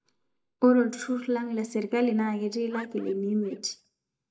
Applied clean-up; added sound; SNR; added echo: neural mask model DeepFilterNet 3.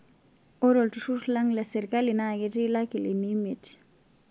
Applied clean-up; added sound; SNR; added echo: none; none; none; none.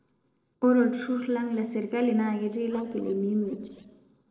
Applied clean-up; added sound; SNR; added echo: neural separator model SepFormer DNS4.